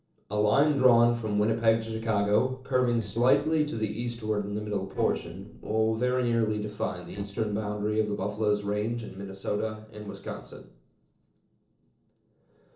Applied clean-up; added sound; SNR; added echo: neural separator model SepFormer DNS4.